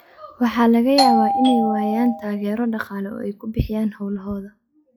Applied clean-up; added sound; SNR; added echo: classical method log-MMSE.